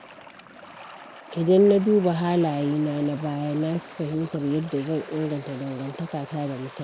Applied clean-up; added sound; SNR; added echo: none; Waves, surf; 18 dB; none.